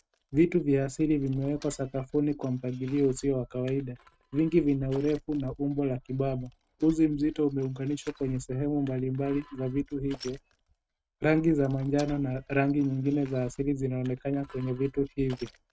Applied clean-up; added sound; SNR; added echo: neural mask model RNNoise.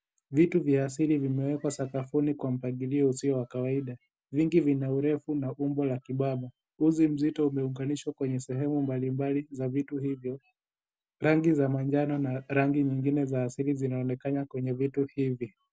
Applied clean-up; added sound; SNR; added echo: none; none; none; none.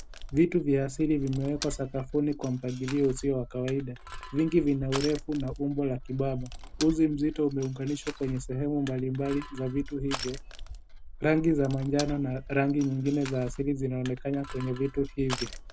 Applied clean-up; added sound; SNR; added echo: none; Crushing; 11 dB; none.